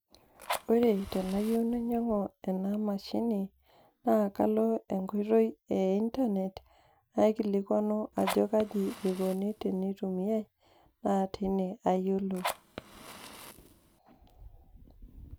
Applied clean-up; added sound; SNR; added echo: none; Fire; 11 dB; none.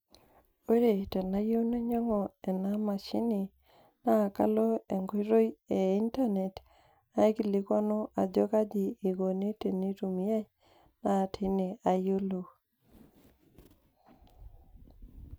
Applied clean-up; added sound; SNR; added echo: none; none; none; none.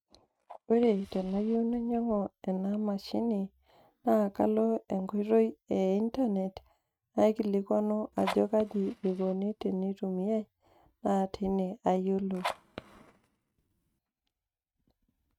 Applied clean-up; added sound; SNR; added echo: neural mask model RNNoise.